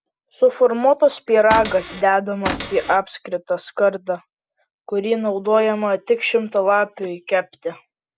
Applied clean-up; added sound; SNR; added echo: none; Cupboard open or close / Door; 9 dB; none.